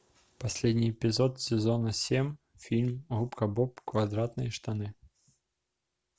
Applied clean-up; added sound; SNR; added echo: none; none; none; none.